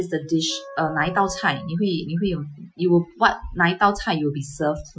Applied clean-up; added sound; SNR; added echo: classical method Wiener filter.